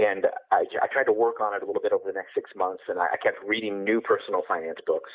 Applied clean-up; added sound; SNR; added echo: neural mask model Resemble Enhance denoiser.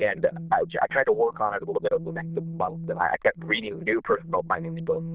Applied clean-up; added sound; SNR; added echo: neural diffusion model UNIVERSE++.